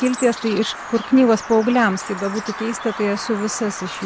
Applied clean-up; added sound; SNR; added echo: none; Bird vocalization, bird call, bird song; 12 dB; none.